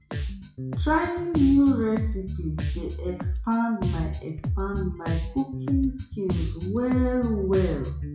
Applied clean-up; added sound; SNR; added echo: classical method WPE with log-MMSE.